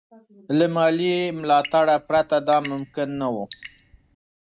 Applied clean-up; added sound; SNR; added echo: none; Drip / Sink (filling or washing) / Water tap, faucet / Water; 20 dB; none.